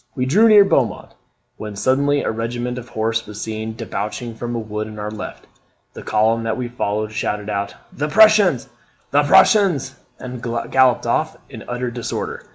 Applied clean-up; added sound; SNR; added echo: none; none; none; none.